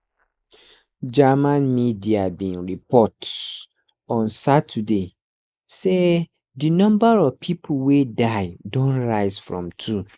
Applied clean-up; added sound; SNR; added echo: neural mask model Resemble Enhance denoiser.